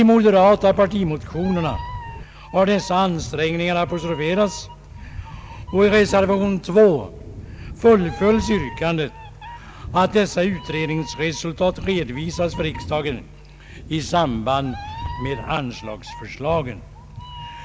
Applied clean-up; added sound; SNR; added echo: none; Meow; 14 dB; none.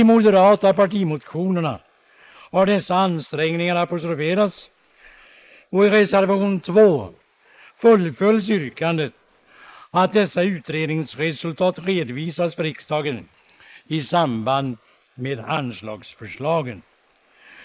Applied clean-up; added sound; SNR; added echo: neural mask model Resemble Enhance denoiser.